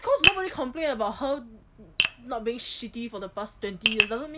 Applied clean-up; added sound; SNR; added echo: none; Tap; -1 dB; none.